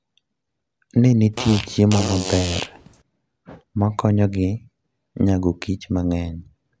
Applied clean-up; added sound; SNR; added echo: none; Fart; 7 dB; none.